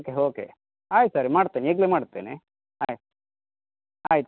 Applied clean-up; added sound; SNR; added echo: none; none; none; none.